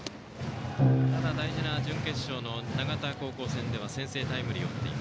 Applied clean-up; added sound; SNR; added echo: none; Bowed string instrument; -1 dB; none.